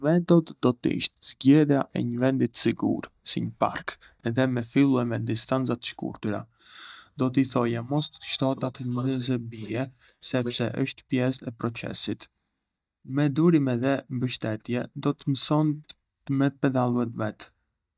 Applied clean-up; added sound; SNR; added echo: neural mask model DeepFilterNet 3.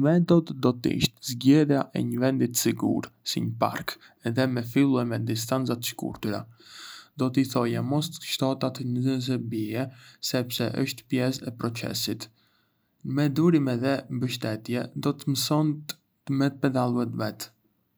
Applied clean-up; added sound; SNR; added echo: none; none; none; none.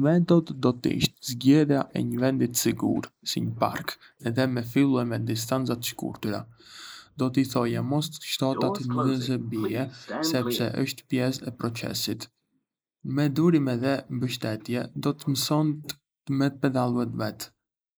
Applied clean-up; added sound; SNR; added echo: neural mask model Resemble Enhance denoiser.